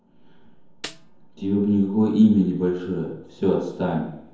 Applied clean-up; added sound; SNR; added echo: none; Snare drum; 19 dB; reverberation time 0.9 s.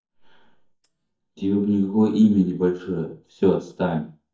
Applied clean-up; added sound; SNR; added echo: neural mask model DeepFilterNet 3.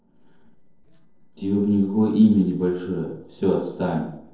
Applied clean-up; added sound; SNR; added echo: neural separator model SepFormer DNS4.